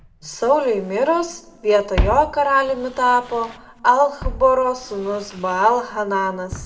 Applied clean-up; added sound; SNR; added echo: none; Walk, footsteps; 11 dB; reverberation time 0.5 s.